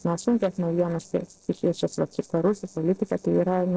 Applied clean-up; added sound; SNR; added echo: neural separator model SepFormer DNS4.